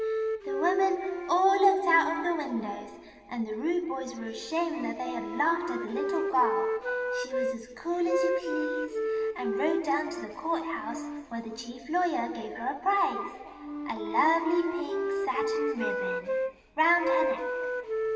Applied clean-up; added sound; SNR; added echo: none; Wind instrument, woodwind instrument; 3 dB; reverberation time 2.2 s.